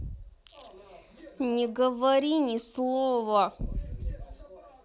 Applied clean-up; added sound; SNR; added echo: none; none; none; none.